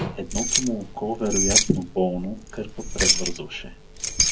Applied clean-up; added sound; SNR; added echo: none; Keys jangling; -3 dB; reverberation time 0.3 s.